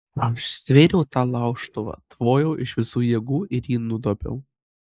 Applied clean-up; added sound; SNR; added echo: neural mask model Resemble Enhance denoiser.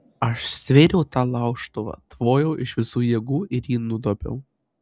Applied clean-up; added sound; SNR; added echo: none; none; none; none.